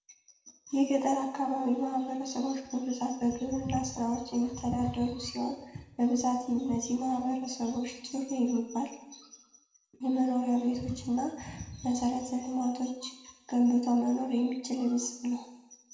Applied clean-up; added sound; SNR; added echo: none; none; none; reverberation time 0.9 s.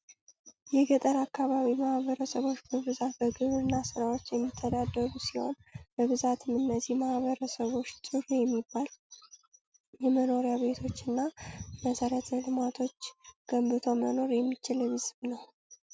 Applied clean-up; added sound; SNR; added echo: none; none; none; none.